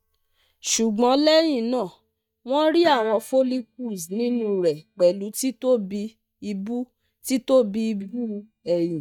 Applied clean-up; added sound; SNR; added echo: neural mask model DeepFilterNet 3.